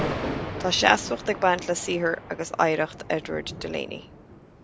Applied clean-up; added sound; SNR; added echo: none; Thunder; 9 dB; none.